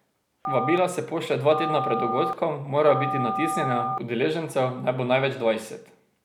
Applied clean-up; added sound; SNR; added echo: none; Telephone; 4 dB; none.